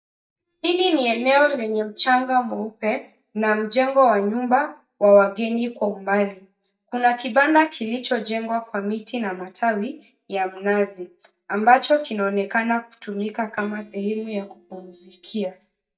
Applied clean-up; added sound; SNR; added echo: neural mask model DeepFilterNet 3.